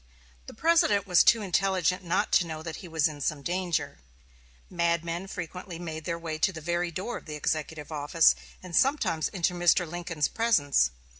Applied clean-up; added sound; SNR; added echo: none; none; none; none.